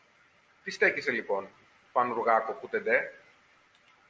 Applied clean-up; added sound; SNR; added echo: none; none; none; none.